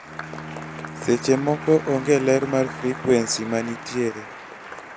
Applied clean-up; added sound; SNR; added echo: none; Bowed string instrument + Applause; 11 dB; none.